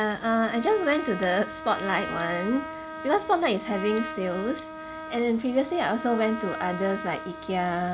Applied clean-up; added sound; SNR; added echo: none; Trumpet; 10 dB; none.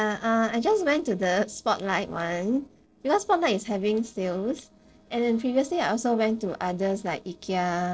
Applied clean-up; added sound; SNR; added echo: neural separator model SepFormer DNS4.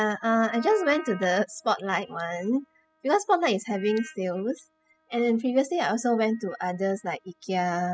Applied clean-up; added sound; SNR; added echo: classical method spectral subtraction.